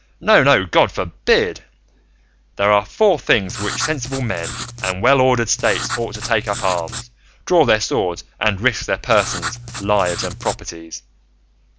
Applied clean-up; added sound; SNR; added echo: none; Writing; 9 dB; none.